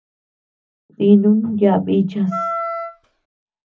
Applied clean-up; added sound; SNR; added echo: none; Wind instrument, woodwind instrument; 7 dB; reverberation time 0.4 s.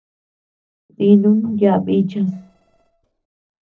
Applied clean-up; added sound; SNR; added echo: neural separator model SepFormer DNS4.